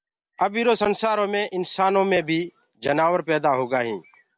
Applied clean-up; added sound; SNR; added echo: none; none; none; none.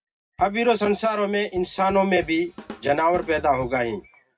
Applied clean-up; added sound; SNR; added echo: none; Drum / Drum kit; 20 dB; reverberation time 0.2 s.